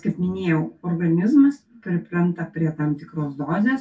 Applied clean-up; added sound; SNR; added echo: none; none; none; reverberation time 0.2 s.